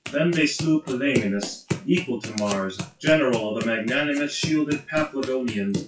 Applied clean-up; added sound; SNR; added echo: classical method WPE with log-MMSE.